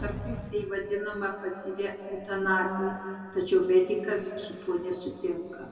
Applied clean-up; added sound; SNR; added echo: none; none; none; reverberation time 2.3 s.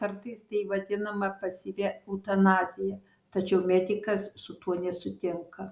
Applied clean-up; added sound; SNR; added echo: none; none; none; none.